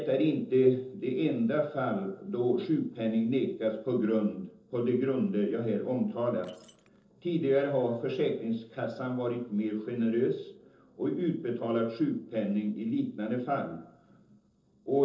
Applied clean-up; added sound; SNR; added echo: neural separator model SepFormer DNS4.